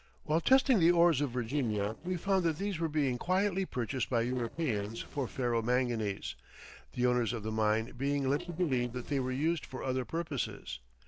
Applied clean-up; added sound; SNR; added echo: neural separator model SepFormer DNS4.